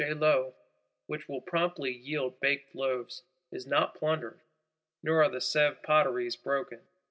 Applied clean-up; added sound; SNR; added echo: none; none; none; none.